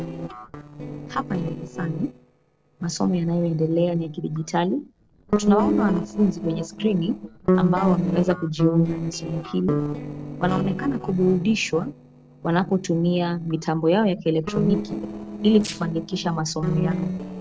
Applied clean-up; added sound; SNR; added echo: neural separator model SepFormer DNS4.